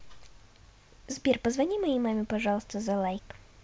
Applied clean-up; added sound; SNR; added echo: none; none; none; none.